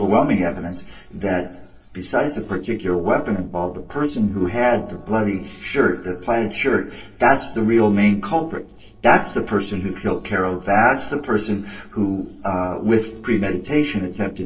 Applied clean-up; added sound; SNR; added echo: neural separator model SepFormer DNS4.